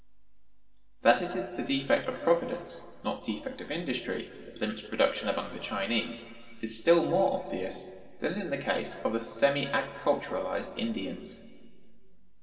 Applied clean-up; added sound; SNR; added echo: none; none; none; reverberation time 2.0 s.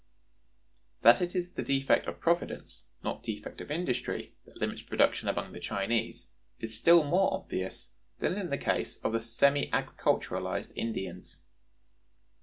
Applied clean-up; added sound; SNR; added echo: none; none; none; none.